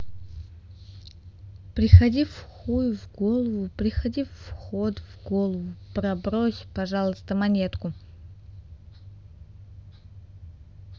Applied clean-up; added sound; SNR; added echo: none; none; none; none.